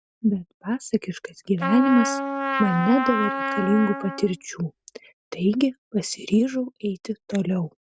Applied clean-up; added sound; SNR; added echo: none; Trumpet; 4 dB; none.